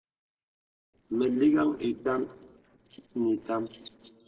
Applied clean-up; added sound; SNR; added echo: neural separator model SepFormer DNS4.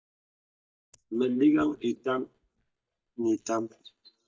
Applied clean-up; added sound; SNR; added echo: neural mask model DeepFilterNet 3.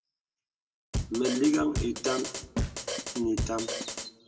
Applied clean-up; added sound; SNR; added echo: none; Drum kit; 2 dB; reverberation time 1.2 s.